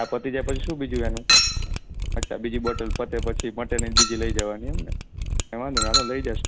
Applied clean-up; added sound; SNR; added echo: none; Mechanisms + Chink, clink; -5 dB; none.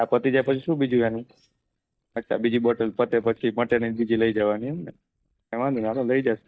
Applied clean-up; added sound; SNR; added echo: neural mask model DeepFilterNet 3.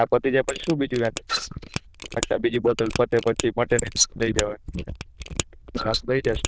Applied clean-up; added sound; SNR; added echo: neural diffusion model UNIVERSE++.